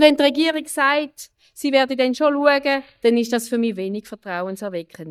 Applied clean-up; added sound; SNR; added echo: neural mask model DeepFilterNet 3.